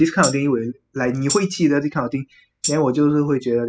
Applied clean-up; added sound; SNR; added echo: classical method spectral subtraction.